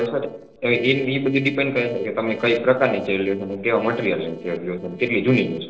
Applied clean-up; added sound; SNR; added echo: neural separator model SepFormer DNS4.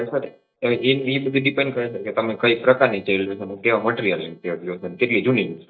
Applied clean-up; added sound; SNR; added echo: neural mask model DeepFilterNet 3.